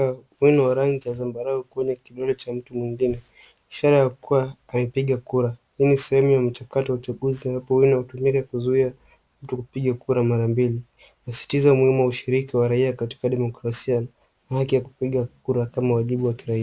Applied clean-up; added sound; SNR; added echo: none; none; none; none.